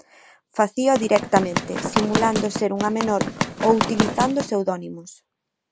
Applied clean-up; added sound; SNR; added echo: none; Run; 2 dB; none.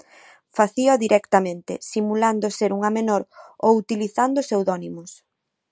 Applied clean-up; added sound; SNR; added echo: none; none; none; none.